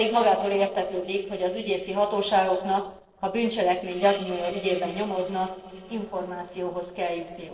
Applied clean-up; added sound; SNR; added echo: neural separator model SepFormer DNS4.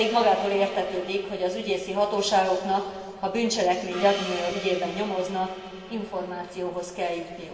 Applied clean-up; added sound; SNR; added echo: none; Gong; 15 dB; reverberation time 2.4 s.